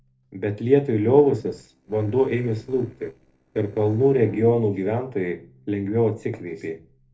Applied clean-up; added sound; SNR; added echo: neural separator model SepFormer DNS4.